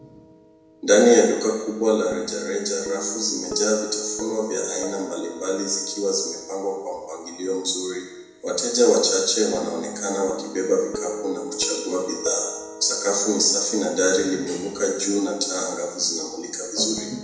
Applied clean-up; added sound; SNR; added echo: none; Guitar; 14 dB; reverberation time 1.0 s.